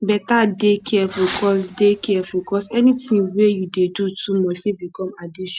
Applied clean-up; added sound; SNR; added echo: none; Fireworks; 17 dB; none.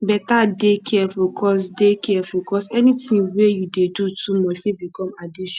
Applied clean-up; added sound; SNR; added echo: none; none; none; none.